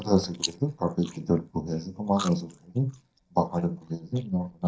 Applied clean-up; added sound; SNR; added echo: neural mask model DeepFilterNet 3.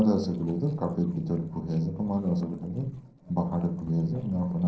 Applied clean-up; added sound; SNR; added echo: neural separator model SepFormer DNS4.